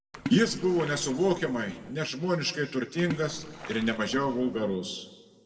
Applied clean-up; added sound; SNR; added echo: none; Splash, splatter; 13 dB; reverberation time 1.0 s.